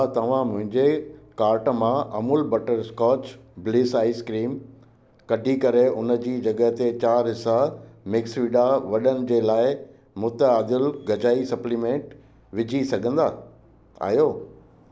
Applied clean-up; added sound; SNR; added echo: none; none; none; none.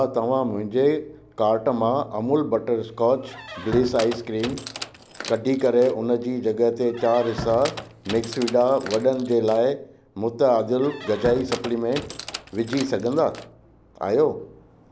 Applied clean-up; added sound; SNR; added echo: none; Squeak; 13 dB; none.